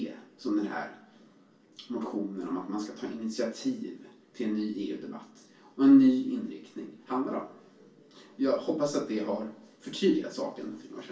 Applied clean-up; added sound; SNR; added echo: none; none; none; reverberation time 0.2 s.